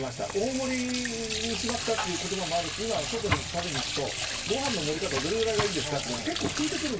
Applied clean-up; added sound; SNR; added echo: none; Sink (filling or washing) / Water tap, faucet; 2 dB; reverberation time 0.2 s.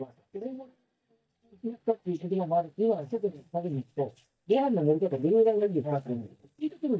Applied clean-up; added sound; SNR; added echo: neural mask model DeepFilterNet 3.